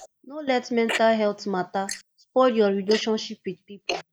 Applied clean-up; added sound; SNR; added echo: neural mask model Resemble Enhance denoiser.